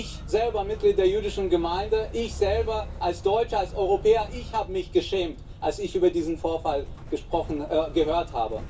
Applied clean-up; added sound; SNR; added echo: none; Motor vehicle (road); 11 dB; reverberation time 0.2 s.